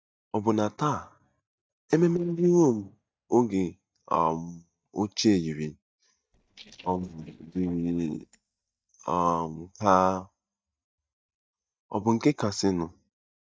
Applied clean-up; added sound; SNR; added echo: neural mask model DeepFilterNet 3.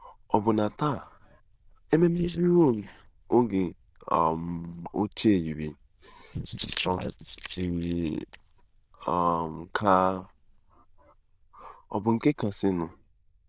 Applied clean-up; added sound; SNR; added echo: neural diffusion model UNIVERSE++.